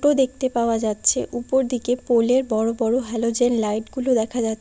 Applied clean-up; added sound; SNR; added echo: none; none; none; none.